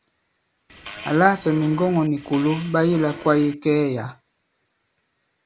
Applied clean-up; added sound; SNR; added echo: none; Fart; 16 dB; none.